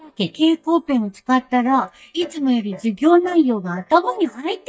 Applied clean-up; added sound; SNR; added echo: neural mask model DeepFilterNet 3.